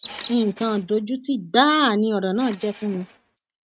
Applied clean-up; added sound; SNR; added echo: neural mask model RNNoise.